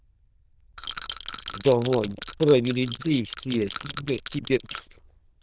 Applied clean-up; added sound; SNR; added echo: neural diffusion model UNIVERSE++.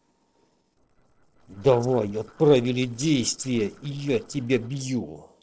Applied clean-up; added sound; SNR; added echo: neural separator model SepFormer DNS4.